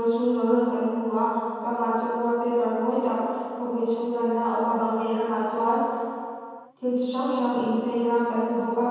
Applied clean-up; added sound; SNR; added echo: none; none; none; reverberation time 2.1 s.